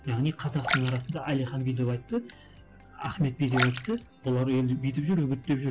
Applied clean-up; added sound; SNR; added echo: none; Splash, splatter; 8 dB; none.